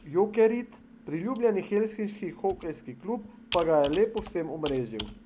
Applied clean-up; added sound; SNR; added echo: none; Computer keyboard; 17 dB; none.